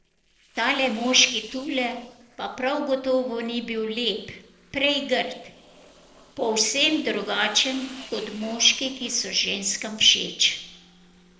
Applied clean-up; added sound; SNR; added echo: neural separator model SepFormer DNS4.